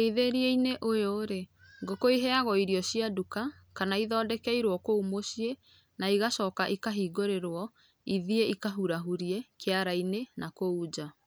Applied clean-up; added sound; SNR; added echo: none; none; none; none.